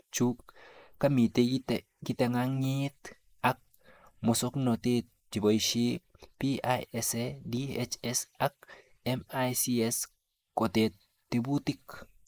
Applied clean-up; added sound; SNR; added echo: neural mask model Resemble Enhance denoiser.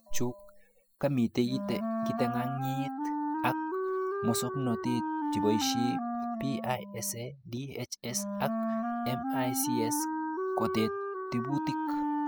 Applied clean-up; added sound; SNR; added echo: classical method spectral subtraction.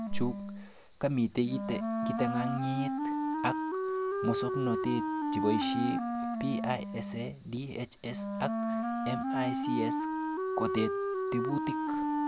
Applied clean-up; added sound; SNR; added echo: none; Wind instrument, woodwind instrument; -1 dB; none.